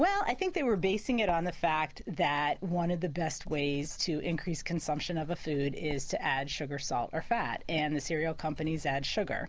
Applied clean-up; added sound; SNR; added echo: none; Writing; 11 dB; none.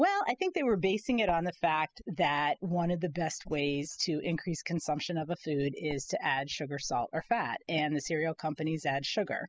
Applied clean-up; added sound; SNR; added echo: classical method spectral subtraction.